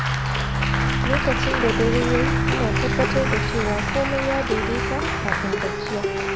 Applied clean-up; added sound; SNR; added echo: none; Applause + Plucked string instrument; -5 dB; none.